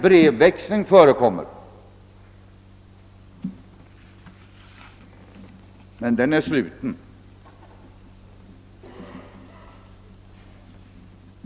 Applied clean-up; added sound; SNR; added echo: none; none; none; none.